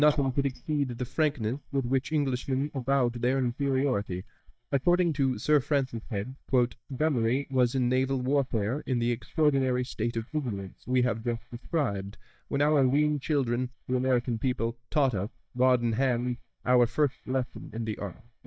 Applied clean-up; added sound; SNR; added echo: neural mask model DeepFilterNet 3.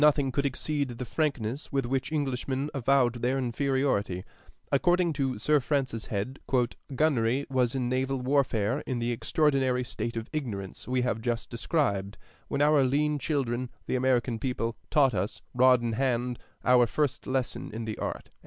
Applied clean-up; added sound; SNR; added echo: none; none; none; none.